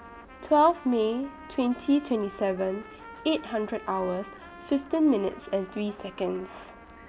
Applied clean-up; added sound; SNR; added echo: none; Trumpet; 19 dB; none.